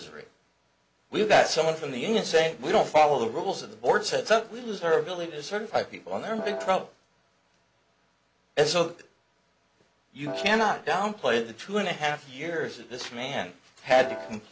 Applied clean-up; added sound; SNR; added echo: none; Piano; 7 dB; none.